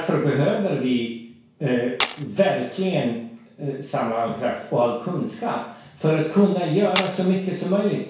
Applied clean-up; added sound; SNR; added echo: none; Tools; 4 dB; reverberation time 0.6 s.